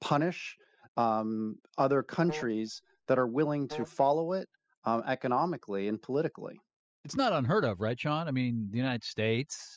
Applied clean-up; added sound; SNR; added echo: classical method spectral subtraction.